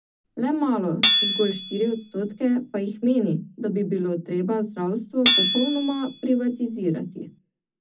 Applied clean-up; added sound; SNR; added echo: none; Hammer / Chink, clink; 1 dB; reverberation time 0.4 s.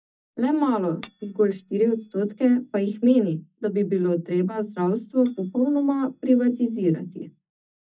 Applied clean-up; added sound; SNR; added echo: neural mask model DeepFilterNet 3.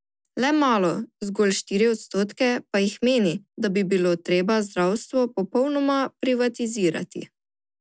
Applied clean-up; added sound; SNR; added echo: none; none; none; none.